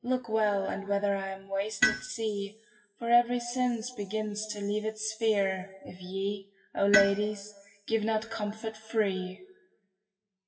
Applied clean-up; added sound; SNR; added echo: classical method WPE with log-MMSE.